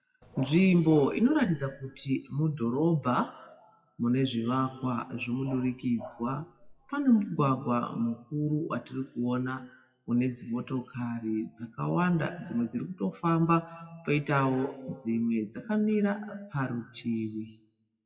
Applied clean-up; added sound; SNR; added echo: classical method WPE with log-MMSE.